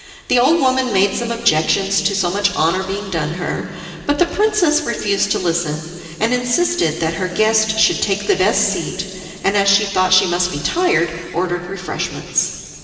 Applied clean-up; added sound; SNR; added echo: none; none; none; reverberation time 2.7 s.